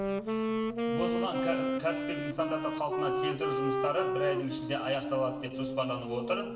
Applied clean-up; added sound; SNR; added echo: none; Wind instrument, woodwind instrument; -1 dB; reverberation time 0.9 s.